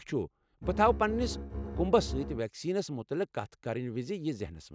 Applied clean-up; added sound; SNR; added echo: none; Bowed string instrument; 5 dB; none.